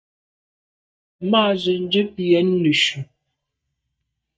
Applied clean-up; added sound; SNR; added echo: neural mask model DeepFilterNet 3.